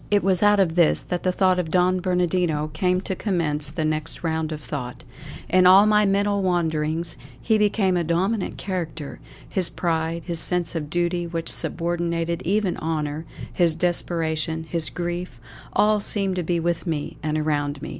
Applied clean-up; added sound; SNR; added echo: none; none; none; none.